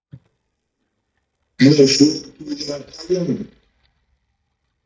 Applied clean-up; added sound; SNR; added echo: neural mask model DeepFilterNet 3.